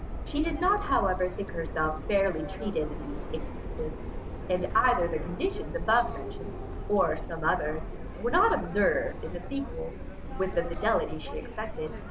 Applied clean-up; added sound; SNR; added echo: none; Subway, metro, underground; 6 dB; none.